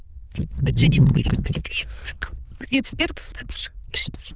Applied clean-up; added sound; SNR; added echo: neural diffusion model UNIVERSE++.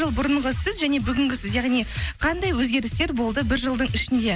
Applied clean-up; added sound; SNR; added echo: none; none; none; none.